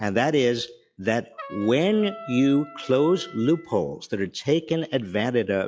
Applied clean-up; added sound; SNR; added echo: classical method log-MMSE.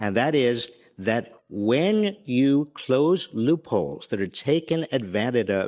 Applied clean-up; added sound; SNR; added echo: neural mask model DeepFilterNet 3.